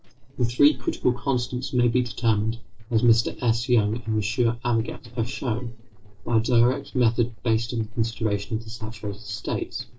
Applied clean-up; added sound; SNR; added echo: neural separator model SepFormer DNS4.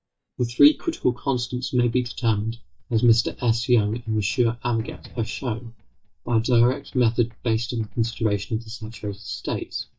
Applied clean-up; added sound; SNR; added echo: neural mask model DeepFilterNet 3.